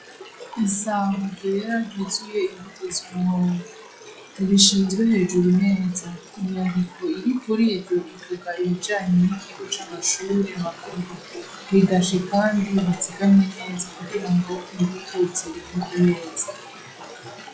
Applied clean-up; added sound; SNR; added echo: classical method log-MMSE.